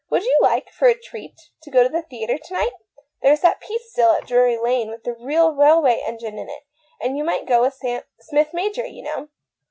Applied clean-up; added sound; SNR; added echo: none; none; none; none.